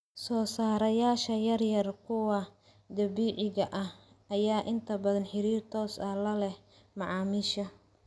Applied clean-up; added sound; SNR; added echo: none; none; none; none.